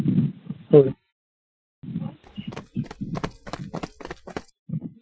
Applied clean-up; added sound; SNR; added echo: classical method Wiener filter.